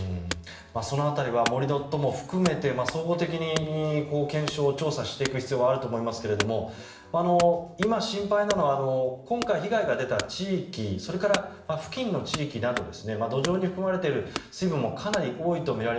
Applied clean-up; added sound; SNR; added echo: none; Wood / Domestic sounds, home sounds; 13 dB; reverberation time 0.7 s.